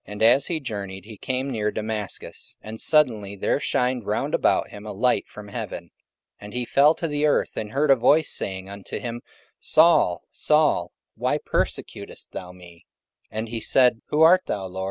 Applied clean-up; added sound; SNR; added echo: none; none; none; none.